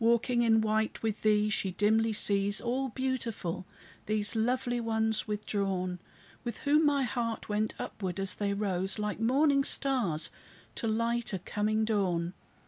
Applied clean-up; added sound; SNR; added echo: none; none; none; none.